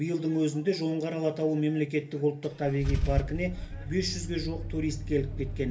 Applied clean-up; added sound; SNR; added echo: none; Idling / Engine starting / Car; 6 dB; reverberation time 0.3 s.